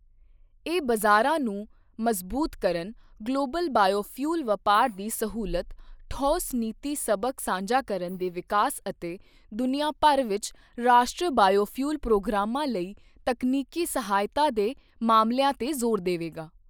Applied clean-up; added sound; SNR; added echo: neural mask model Resemble Enhance denoiser.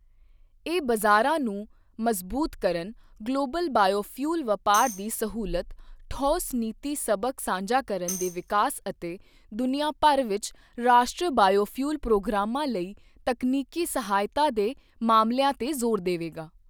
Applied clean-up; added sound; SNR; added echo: none; Tambourine; 14 dB; none.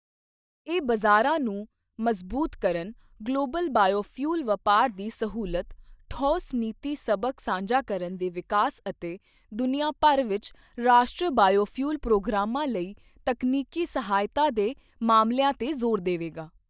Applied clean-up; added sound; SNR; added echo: neural mask model DeepFilterNet 3.